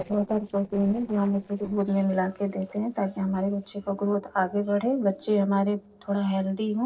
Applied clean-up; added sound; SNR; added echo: neural separator model SepFormer DNS4.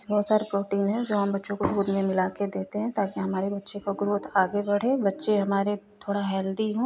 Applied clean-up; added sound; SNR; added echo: none; none; none; none.